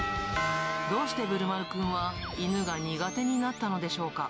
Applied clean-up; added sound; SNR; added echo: none; Doorbell; 6 dB; none.